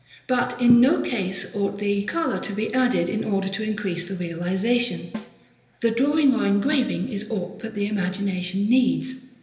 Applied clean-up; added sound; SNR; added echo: none; Snare drum; 18 dB; reverberation time 1.4 s.